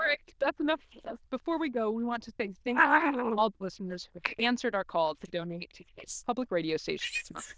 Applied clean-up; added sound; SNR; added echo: neural diffusion model UNIVERSE++.